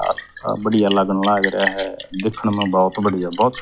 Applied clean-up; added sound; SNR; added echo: classical method log-MMSE.